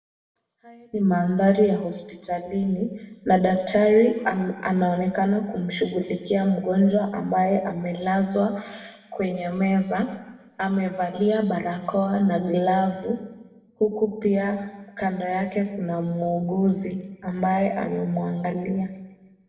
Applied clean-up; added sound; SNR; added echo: none; none; none; reverberation time 1.0 s.